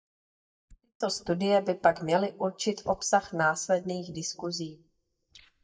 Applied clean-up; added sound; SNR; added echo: neural mask model DeepFilterNet 3.